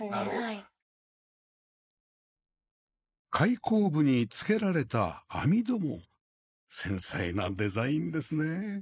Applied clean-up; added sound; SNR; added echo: neural mask model Resemble Enhance denoiser.